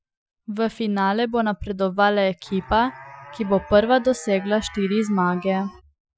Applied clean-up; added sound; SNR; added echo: classical method Wiener filter.